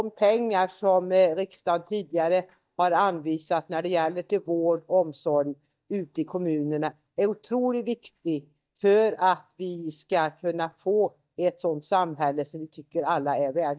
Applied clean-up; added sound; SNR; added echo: neural mask model DeepFilterNet 3.